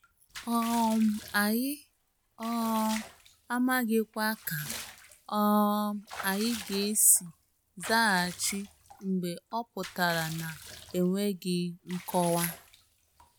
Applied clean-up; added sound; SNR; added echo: none; Bathtub (filling or washing) / Water / Liquid; 16 dB; none.